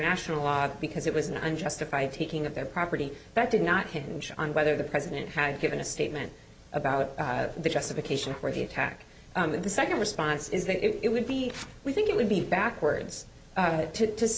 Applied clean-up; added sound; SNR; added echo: none; none; none; none.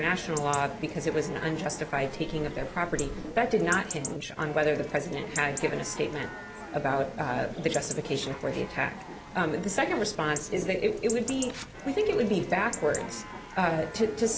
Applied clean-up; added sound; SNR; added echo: none; Breathing + Chatter / Chirp, tweet / Livestock, farm animals, working animals; 11 dB; none.